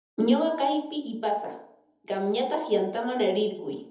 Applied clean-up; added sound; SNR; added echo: none; none; none; reverberation time 0.7 s.